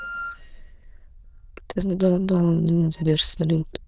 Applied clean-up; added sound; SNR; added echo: neural diffusion model UNIVERSE++.